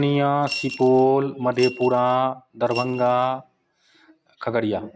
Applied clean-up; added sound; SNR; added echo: neural mask model RNNoise.